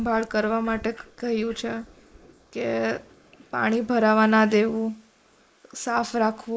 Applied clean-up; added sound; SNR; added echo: neural mask model Resemble Enhance denoiser.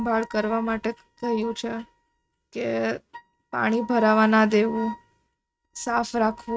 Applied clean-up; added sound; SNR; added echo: neural mask model RNNoise.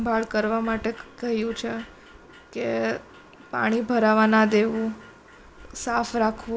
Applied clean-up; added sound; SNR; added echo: none; none; none; none.